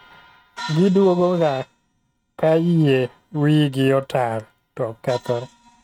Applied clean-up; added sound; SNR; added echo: neural mask model RNNoise.